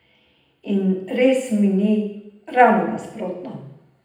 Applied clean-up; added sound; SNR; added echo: none; none; none; reverberation time 0.8 s.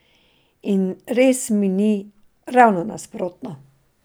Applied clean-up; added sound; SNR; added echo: none; none; none; none.